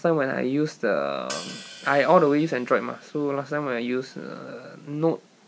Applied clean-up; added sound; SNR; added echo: none; Hi-hat; 19 dB; none.